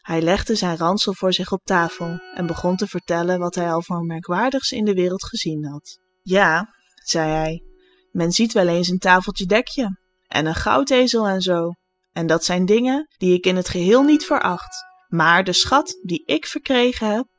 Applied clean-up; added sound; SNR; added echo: classical method spectral subtraction.